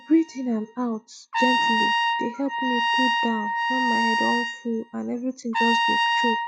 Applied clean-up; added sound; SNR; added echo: classical method log-MMSE.